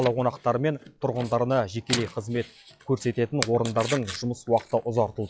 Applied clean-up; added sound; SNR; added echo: classical method log-MMSE.